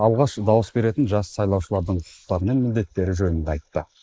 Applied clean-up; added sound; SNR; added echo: neural mask model Resemble Enhance denoiser.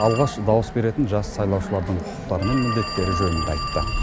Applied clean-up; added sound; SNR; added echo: none; Telephone; 7 dB; none.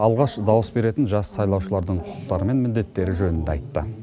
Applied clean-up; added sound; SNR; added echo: none; none; none; none.